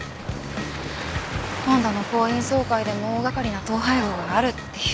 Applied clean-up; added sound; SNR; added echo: none; Waves, surf; 11 dB; none.